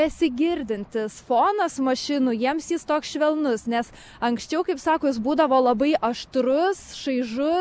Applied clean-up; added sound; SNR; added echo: none; none; none; none.